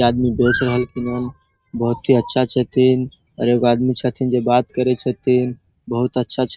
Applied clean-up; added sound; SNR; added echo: neural mask model RNNoise.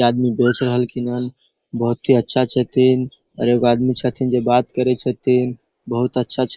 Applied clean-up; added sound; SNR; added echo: neural mask model Resemble Enhance denoiser.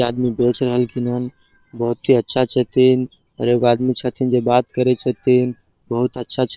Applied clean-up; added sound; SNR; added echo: neural separator model SepFormer WHAM!.